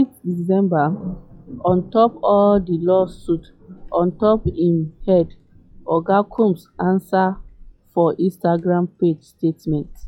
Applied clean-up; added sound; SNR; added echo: classical method log-MMSE.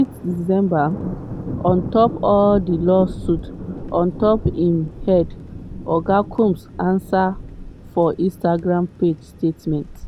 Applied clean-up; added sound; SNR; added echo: none; Thunder; 11 dB; none.